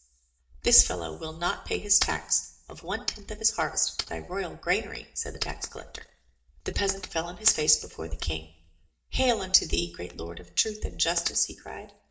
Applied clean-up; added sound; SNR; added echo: none; none; none; reverberation time 0.5 s.